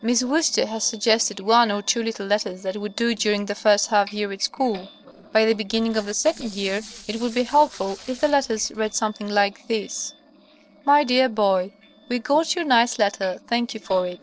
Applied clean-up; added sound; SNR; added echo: neural separator model SepFormer DNS4.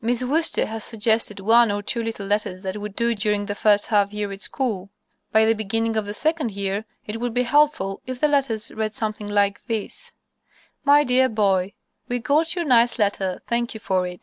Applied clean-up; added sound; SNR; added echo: none; none; none; none.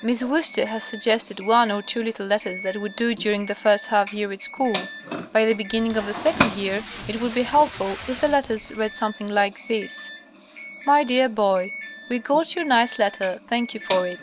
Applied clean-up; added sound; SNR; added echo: none; Packing tape, duct tape + Doorbell; 12 dB; none.